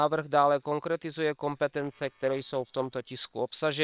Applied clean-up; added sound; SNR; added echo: neural separator model SepFormer WHAM!.